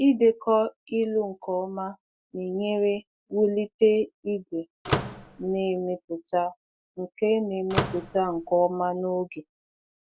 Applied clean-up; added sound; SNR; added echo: none; Slam / Microwave oven; 5 dB; none.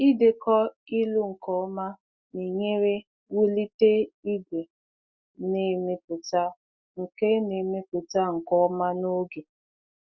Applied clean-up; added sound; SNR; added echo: none; none; none; none.